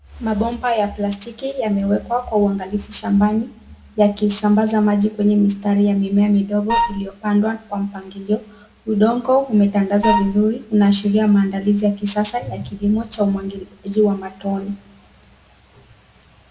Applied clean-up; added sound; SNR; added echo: none; Wind instrument, woodwind instrument; 2 dB; reverberation time 0.6 s.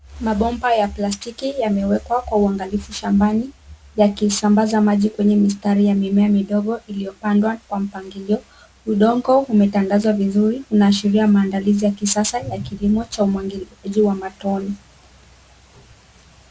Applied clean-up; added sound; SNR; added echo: none; none; none; none.